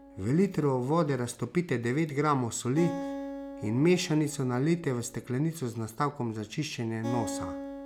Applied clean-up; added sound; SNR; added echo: none; Acoustic guitar; 13 dB; none.